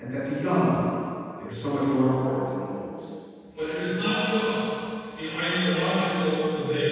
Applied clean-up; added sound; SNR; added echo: none; none; none; reverberation time 2.1 s.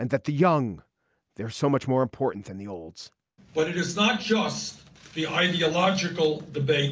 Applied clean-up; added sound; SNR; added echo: none; none; none; none.